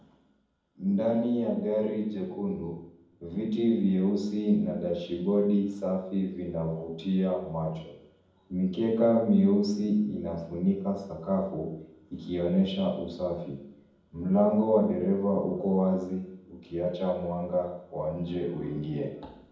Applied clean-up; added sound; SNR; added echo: none; none; none; reverberation time 1.2 s.